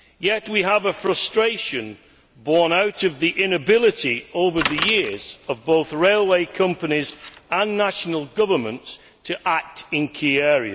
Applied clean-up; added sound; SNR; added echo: none; Bicycle; 12 dB; none.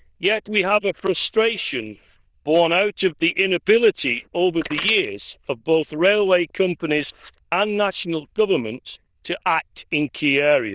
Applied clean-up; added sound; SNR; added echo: neural diffusion model UNIVERSE++.